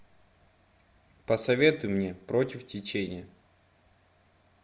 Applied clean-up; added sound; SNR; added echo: none; none; none; none.